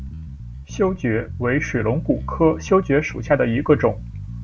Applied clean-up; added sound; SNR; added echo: none; Bass guitar; 11 dB; none.